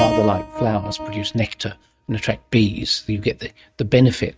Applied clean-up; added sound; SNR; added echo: neural mask model RNNoise.